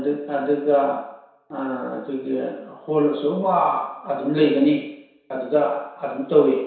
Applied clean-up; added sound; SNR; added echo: none; none; none; reverberation time 0.7 s.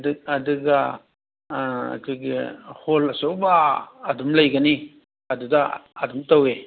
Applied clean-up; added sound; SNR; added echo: none; none; none; none.